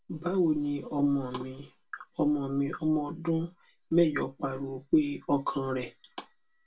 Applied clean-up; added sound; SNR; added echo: none; none; none; reverberation time 0.2 s.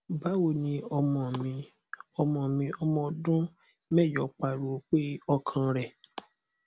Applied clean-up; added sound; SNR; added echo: none; none; none; none.